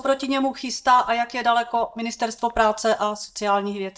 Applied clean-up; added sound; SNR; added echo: neural mask model DeepFilterNet 3.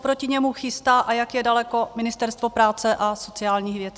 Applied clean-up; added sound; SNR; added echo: none; none; none; none.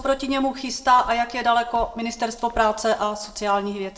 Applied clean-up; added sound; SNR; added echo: neural separator model SepFormer DNS4.